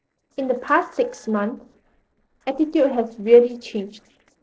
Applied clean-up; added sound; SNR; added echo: neural separator model SepFormer DNS4.